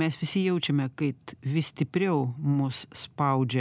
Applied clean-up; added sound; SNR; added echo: none; none; none; none.